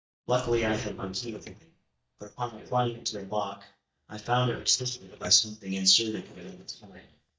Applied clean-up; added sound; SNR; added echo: neural mask model DeepFilterNet 3.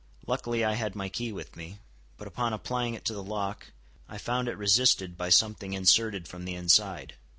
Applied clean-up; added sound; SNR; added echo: none; none; none; none.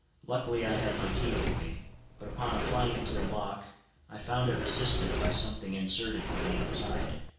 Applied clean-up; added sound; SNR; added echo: none; Sliding door; 2 dB; reverberation time 0.6 s.